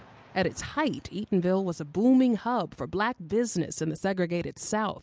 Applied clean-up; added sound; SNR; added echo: none; none; none; none.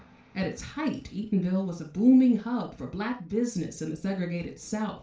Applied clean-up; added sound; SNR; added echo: none; none; none; reverberation time 0.3 s.